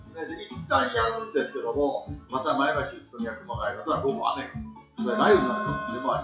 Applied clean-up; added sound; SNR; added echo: classical method WPE with log-MMSE.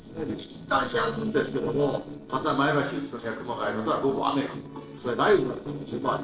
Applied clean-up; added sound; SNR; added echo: neural separator model SepFormer DNS4.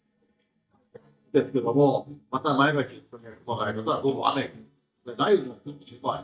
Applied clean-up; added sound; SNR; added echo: neural mask model DeepFilterNet 3.